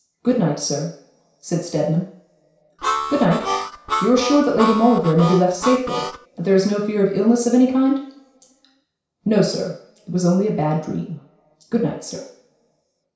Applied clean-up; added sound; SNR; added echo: none; Harmonica; 5 dB; reverberation time 0.6 s.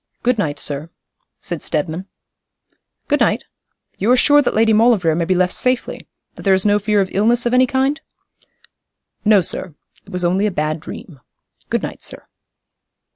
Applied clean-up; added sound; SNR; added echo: none; none; none; none.